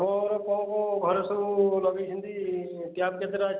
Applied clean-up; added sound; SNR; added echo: none; none; none; none.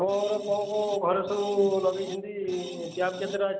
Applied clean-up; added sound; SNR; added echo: none; Screech; 17 dB; none.